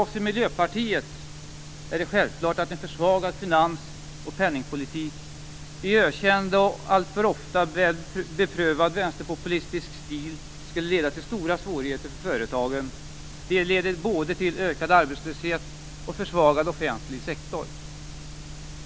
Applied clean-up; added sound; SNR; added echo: none; none; none; none.